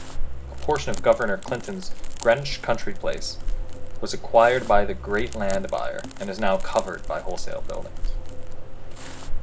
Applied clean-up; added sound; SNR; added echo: none; Crackle; 0 dB; none.